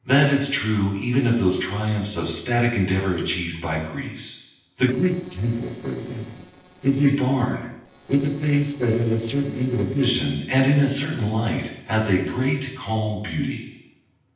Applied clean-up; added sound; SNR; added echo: neural separator model SepFormer DNS4.